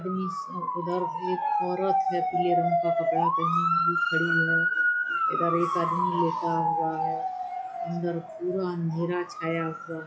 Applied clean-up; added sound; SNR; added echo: classical method log-MMSE.